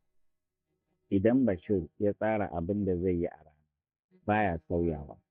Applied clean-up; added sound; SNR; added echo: neural mask model DeepFilterNet 3.